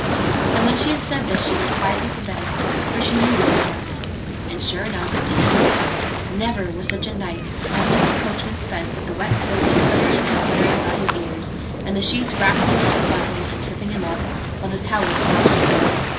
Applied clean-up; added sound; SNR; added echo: none; Waves, surf; -5 dB; reverberation time 0.2 s.